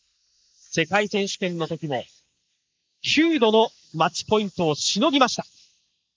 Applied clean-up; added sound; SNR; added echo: neural mask model Resemble Enhance denoiser.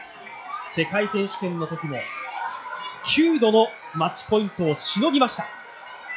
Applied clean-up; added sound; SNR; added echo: classical method log-MMSE.